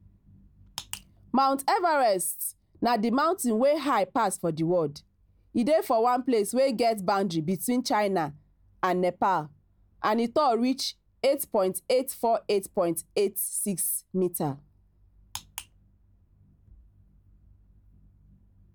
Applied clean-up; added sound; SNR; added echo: none; none; none; none.